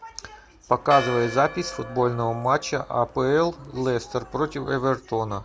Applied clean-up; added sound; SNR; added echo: none; Church bell; 14 dB; none.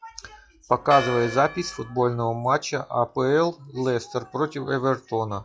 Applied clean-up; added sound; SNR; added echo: classical method log-MMSE.